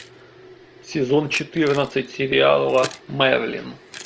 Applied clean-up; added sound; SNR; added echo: none; Keys jangling; 18 dB; none.